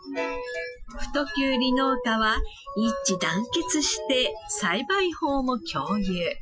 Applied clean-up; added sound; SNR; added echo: classical method Wiener filter.